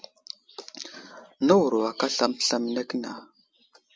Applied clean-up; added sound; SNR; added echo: none; none; none; none.